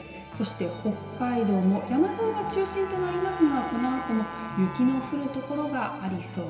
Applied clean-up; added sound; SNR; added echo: none; Trumpet; 14 dB; reverberation time 2.3 s.